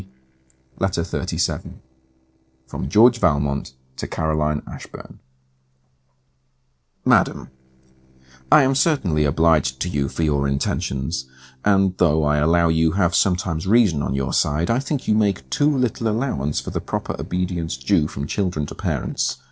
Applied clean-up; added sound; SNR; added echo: neural separator model SepFormer DNS4.